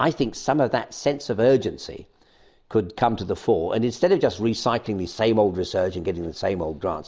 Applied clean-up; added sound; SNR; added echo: none; none; none; none.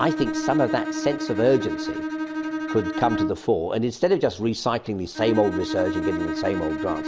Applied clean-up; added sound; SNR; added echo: none; Bowed string instrument; 4 dB; none.